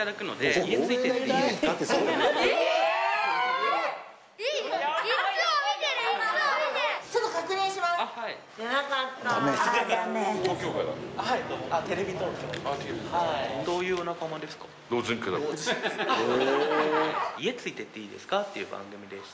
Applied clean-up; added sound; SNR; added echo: none; none; none; none.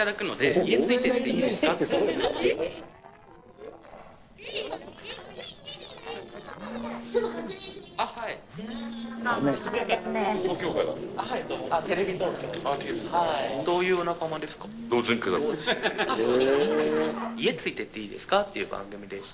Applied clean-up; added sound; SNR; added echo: neural separator model SepFormer DNS4.